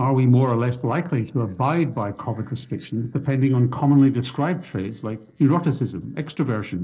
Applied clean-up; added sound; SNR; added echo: neural separator model SepFormer DNS4.